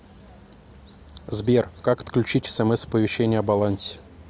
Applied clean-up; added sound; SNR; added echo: none; none; none; none.